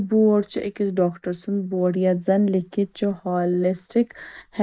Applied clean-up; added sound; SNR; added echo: neural mask model Resemble Enhance denoiser.